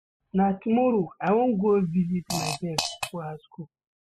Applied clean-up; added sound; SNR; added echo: classical method spectral subtraction.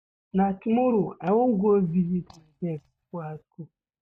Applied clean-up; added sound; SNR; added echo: neural mask model DeepFilterNet 3.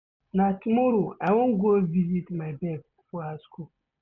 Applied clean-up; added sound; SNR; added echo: none; none; none; none.